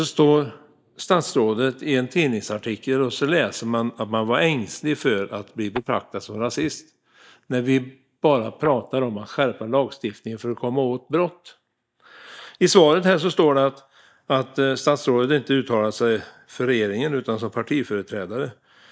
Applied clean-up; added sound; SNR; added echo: neural mask model DeepFilterNet 3.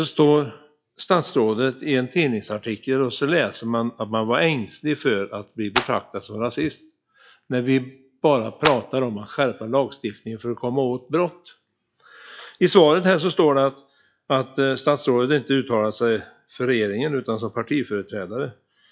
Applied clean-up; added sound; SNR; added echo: classical method log-MMSE.